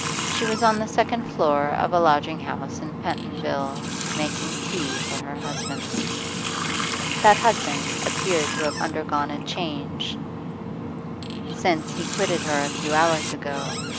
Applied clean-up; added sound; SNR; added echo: none; Water tap, faucet; 3 dB; none.